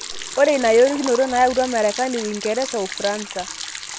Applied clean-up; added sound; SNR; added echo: none; Liquid; 11 dB; none.